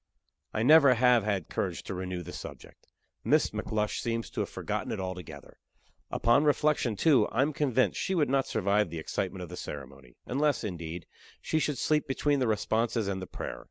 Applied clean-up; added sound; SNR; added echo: none; none; none; none.